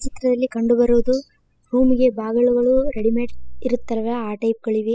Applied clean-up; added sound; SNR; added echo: classical method spectral subtraction.